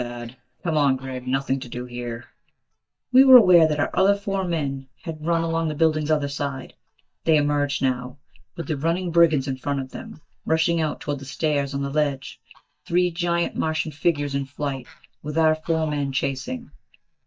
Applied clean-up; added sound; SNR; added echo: neural mask model DeepFilterNet 3.